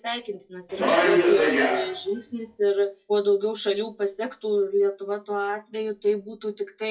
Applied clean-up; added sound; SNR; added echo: classical method WPE with log-MMSE.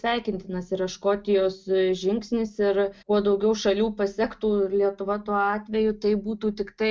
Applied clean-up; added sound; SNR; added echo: none; none; none; none.